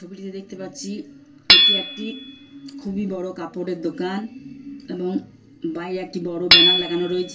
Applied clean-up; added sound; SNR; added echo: none; Hammer / Chink, clink; -5 dB; reverberation time 0.2 s.